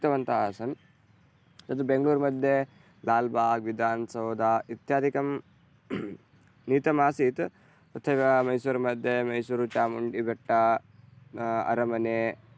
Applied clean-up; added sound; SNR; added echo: none; none; none; none.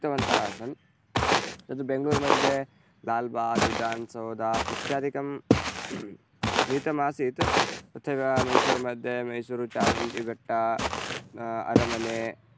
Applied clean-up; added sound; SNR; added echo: none; Walk, footsteps; -1 dB; none.